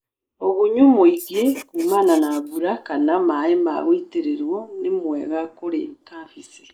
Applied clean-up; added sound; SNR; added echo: neural mask model Resemble Enhance denoiser.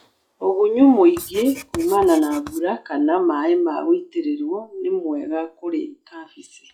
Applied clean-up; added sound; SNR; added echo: classical method log-MMSE.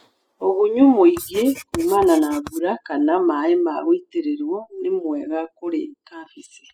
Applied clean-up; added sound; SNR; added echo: classical method spectral subtraction.